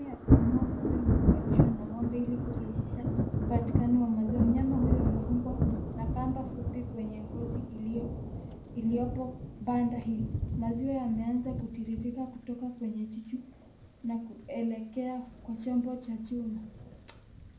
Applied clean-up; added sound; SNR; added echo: none; Thunder; -2 dB; reverberation time 0.5 s.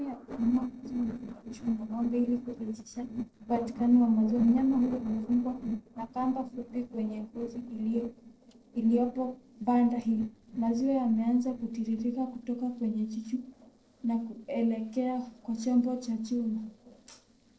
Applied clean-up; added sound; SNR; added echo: neural separator model SepFormer DNS4.